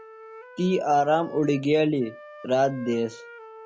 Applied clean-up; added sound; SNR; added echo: none; Wind instrument, woodwind instrument; 19 dB; none.